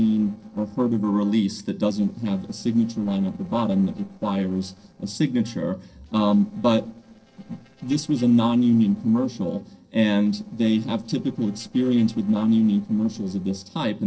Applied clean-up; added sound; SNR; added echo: neural separator model SepFormer DNS4.